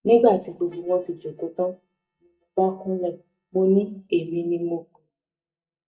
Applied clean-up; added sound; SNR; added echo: neural mask model DeepFilterNet 3.